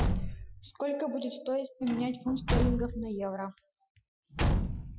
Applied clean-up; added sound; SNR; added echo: classical method Wiener filter.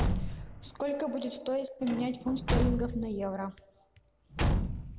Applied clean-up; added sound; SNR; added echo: none; Slam / Truck / Car; -1 dB; none.